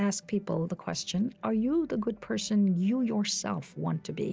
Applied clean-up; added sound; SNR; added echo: none; none; none; none.